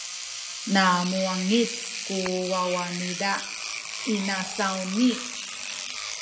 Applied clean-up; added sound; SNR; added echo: none; Engine / Domestic sounds, home sounds; 6 dB; reverberation time 1.2 s.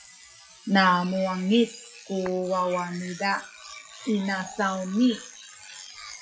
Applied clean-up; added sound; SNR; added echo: classical method WPE with log-MMSE.